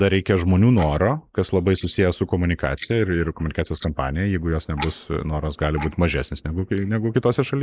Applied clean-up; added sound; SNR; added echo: neural mask model Resemble Enhance denoiser.